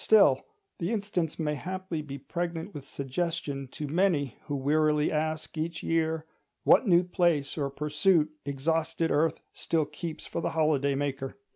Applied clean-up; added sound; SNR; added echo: none; none; none; none.